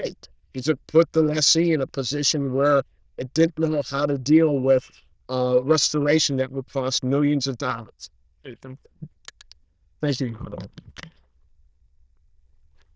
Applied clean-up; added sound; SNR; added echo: neural diffusion model UNIVERSE++.